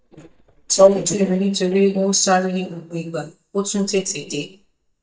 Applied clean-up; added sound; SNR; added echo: neural mask model DeepFilterNet 3.